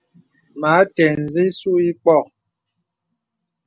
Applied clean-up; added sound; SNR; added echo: none; none; none; none.